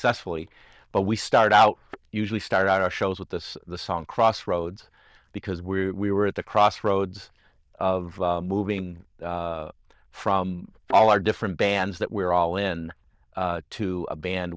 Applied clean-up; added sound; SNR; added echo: neural diffusion model UNIVERSE++.